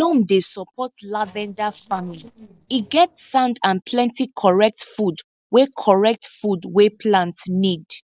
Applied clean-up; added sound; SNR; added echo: neural separator model SepFormer DNS4.